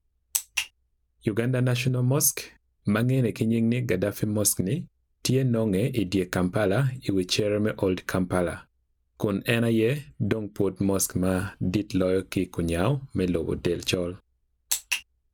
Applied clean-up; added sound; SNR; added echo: none; none; none; none.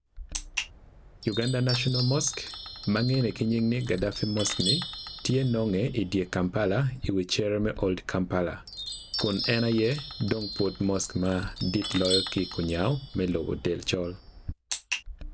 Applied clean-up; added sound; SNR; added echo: none; Chime; 1 dB; none.